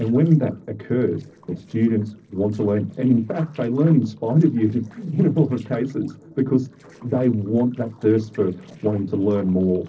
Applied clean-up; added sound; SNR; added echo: neural separator model SepFormer DNS4.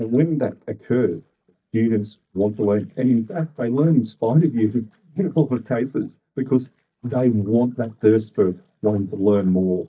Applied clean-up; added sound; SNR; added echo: neural mask model DeepFilterNet 3.